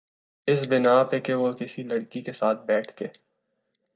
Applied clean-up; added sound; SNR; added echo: neural mask model DeepFilterNet 3.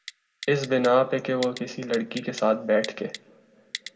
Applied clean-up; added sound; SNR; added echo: none; Typing; 16 dB; reverberation time 1.4 s.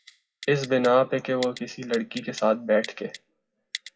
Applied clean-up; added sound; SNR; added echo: classical method WPE with log-MMSE.